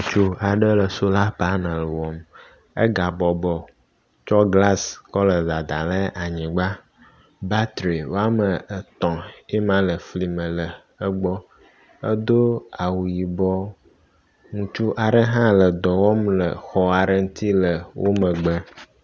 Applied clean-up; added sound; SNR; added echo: none; none; none; none.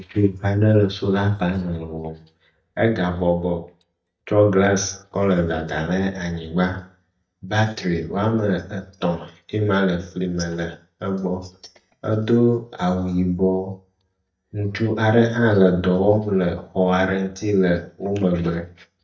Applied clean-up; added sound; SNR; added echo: neural mask model DeepFilterNet 3.